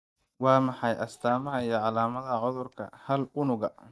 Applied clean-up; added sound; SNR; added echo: neural mask model DeepFilterNet 3.